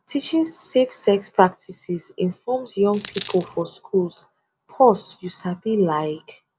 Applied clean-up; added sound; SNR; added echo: none; Coin (dropping); 15 dB; none.